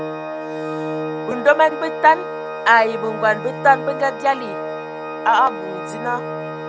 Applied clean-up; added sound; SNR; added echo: none; Organ; 7 dB; none.